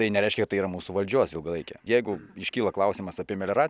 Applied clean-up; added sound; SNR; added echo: none; none; none; none.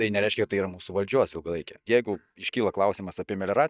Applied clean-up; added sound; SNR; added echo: neural mask model DeepFilterNet 3.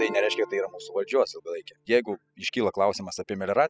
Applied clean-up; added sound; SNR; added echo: classical method spectral subtraction.